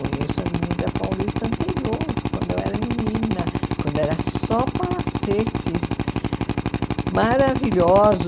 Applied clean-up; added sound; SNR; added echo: none; Drill; 0 dB; none.